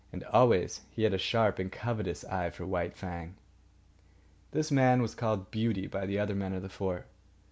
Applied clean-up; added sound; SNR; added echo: none; none; none; none.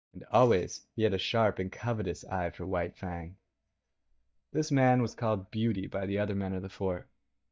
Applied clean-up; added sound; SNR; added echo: neural mask model DeepFilterNet 3.